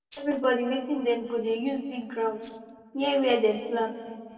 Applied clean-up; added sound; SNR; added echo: neural separator model SepFormer DNS4.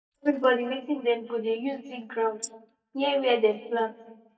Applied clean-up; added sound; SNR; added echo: neural mask model DeepFilterNet 3.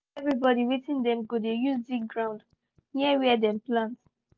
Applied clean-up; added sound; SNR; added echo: none; none; none; none.